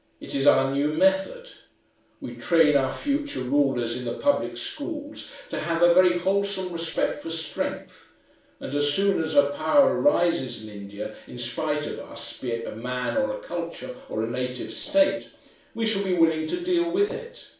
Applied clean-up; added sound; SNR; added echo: neural separator model SepFormer DNS4.